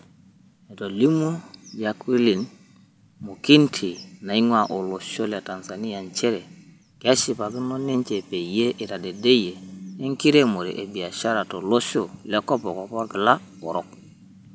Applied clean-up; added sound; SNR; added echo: none; none; none; none.